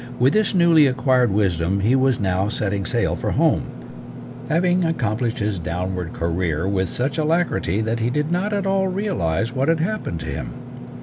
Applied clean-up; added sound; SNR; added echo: none; Engine / Mechanisms; 12 dB; none.